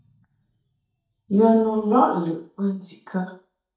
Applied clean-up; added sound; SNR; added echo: neural mask model DeepFilterNet 3.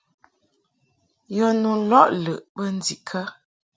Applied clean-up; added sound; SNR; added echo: none; none; none; none.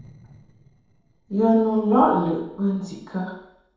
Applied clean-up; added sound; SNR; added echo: neural separator model SepFormer DNS4.